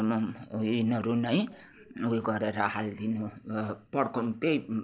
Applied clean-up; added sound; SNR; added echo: none; none; none; none.